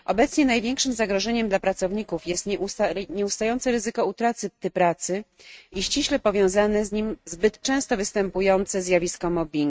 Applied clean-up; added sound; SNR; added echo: neural mask model RNNoise.